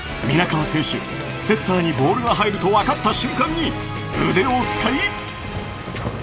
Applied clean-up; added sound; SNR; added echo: none; Fart + Waves, surf; 16 dB; none.